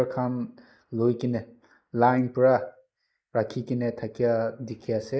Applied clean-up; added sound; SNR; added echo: neural mask model Resemble Enhance denoiser.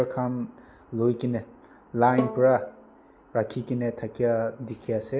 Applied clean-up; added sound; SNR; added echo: none; Bowed string instrument; 11 dB; none.